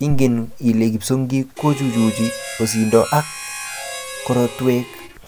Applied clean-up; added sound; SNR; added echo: none; Harmonica; 12 dB; none.